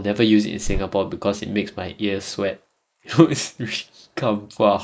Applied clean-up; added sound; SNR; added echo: neural mask model Resemble Enhance denoiser.